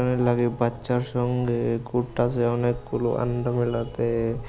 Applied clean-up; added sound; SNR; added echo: none; Traffic noise, roadway noise / Bus; 18 dB; none.